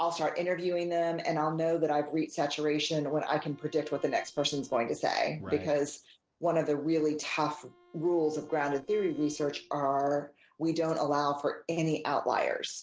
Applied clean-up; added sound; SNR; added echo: neural separator model SepFormer DNS4.